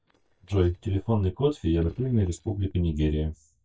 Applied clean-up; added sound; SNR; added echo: neural mask model DeepFilterNet 3.